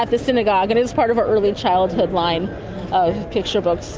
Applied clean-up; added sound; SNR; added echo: none; none; none; none.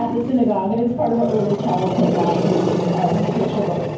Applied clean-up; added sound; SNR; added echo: none; Growling; 3 dB; reverberation time 0.9 s.